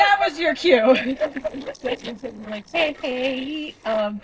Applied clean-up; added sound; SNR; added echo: neural separator model SepFormer DNS4.